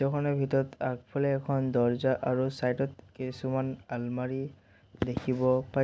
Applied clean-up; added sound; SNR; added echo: none; none; none; none.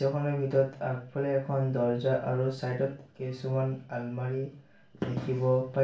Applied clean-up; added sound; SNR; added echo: none; none; none; reverberation time 0.3 s.